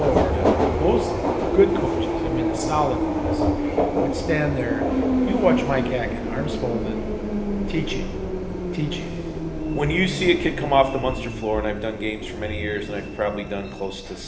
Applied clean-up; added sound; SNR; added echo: none; Subway, metro, underground; -1 dB; reverberation time 1.1 s.